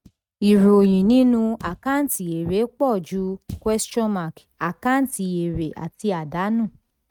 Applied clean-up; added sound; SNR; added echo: neural mask model RNNoise.